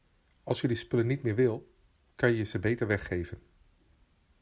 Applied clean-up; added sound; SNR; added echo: none; none; none; none.